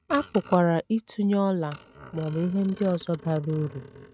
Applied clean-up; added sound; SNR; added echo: neural mask model RNNoise.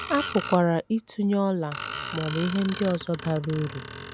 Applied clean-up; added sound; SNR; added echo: none; Screech; 11 dB; none.